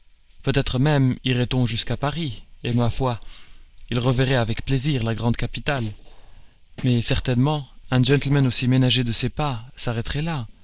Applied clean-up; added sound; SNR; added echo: neural separator model SepFormer DNS4.